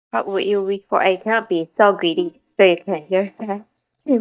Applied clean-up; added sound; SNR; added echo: neural mask model DeepFilterNet 3.